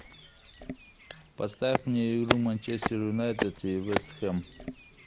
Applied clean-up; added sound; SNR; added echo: none; Walk, footsteps; 5 dB; none.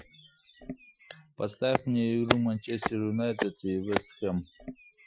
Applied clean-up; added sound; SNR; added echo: classical method Wiener filter.